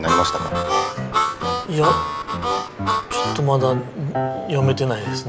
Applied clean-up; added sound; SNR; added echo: none; Harmonica; 0 dB; none.